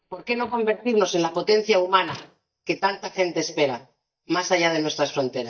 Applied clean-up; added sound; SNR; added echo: neural mask model DeepFilterNet 3.